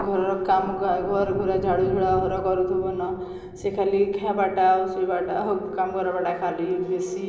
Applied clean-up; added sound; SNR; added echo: none; Thunder; 15 dB; reverberation time 2.6 s.